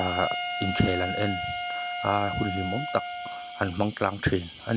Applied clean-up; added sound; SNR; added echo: none; Wind instrument, woodwind instrument; 5 dB; none.